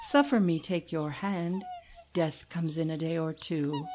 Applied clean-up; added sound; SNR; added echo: none; Bird vocalization, bird call, bird song; 18 dB; none.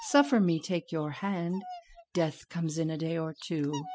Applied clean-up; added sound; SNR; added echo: classical method spectral subtraction.